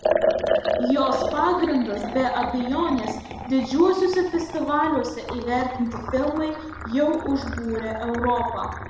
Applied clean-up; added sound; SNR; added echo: none; Liquid; 5 dB; reverberation time 1.0 s.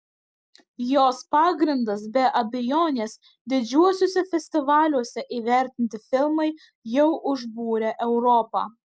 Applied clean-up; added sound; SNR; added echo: none; none; none; none.